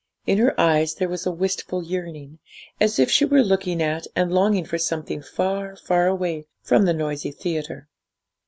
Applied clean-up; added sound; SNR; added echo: none; none; none; none.